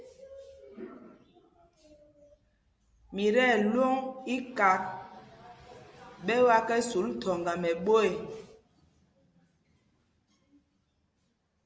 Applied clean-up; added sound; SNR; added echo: none; none; none; none.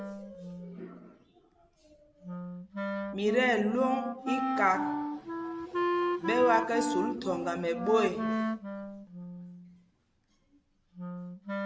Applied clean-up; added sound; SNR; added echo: none; Wind instrument, woodwind instrument; 2 dB; none.